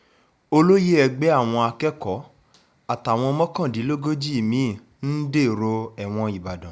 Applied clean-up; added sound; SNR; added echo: none; none; none; none.